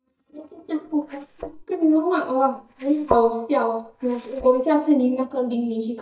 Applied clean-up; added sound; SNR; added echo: neural mask model DeepFilterNet 3.